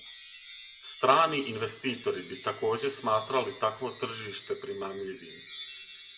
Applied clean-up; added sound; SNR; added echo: none; Wind chime; 3 dB; reverberation time 0.6 s.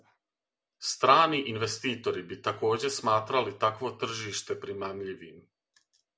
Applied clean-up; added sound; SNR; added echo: none; none; none; none.